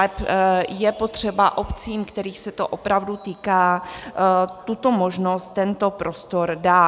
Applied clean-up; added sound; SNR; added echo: none; Wind chime; 20 dB; none.